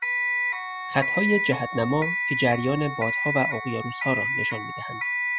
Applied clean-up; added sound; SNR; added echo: classical method spectral subtraction.